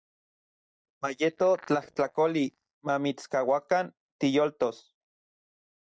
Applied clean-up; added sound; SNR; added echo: neural mask model DeepFilterNet 3.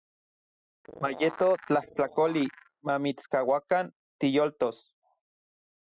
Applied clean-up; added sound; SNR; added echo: classical method spectral subtraction.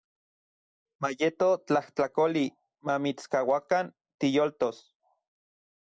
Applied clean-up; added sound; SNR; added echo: none; none; none; none.